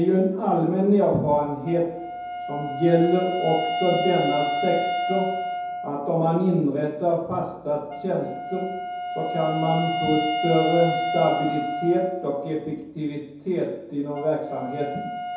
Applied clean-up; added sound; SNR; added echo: none; Wind instrument, woodwind instrument; 5 dB; reverberation time 0.9 s.